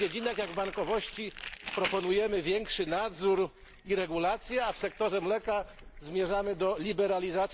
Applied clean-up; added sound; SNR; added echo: none; Crumpling, crinkling; 14 dB; none.